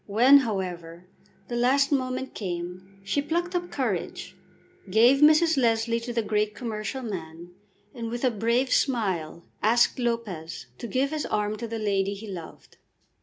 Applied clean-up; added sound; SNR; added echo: none; none; none; none.